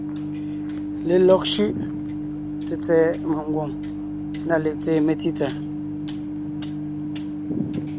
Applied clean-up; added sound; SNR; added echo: none; Microwave oven; 4 dB; none.